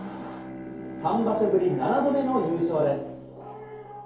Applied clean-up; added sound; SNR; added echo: none; Bowed string instrument; 11 dB; reverberation time 2.4 s.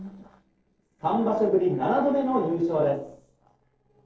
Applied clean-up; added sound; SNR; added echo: neural separator model SepFormer DNS4.